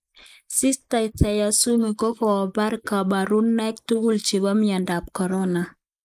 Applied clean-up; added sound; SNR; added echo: neural mask model Resemble Enhance denoiser.